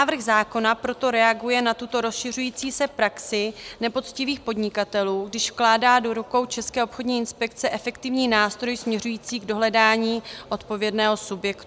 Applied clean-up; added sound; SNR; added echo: none; none; none; none.